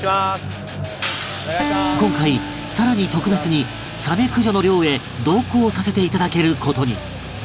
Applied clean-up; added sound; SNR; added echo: none; Acoustic guitar; 9 dB; none.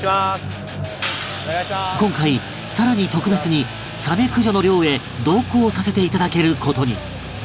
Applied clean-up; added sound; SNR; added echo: none; none; none; none.